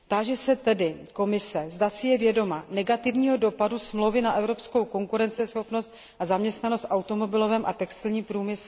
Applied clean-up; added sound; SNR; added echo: none; none; none; none.